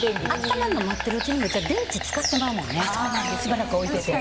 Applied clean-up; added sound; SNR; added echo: none; Insect; 6 dB; none.